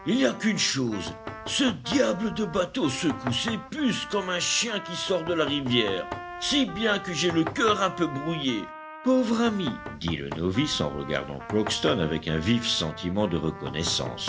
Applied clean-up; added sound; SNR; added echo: none; Knock + Trumpet; 12 dB; none.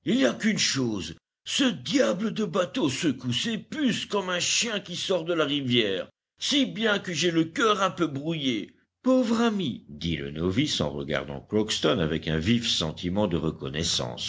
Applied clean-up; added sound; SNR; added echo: none; none; none; none.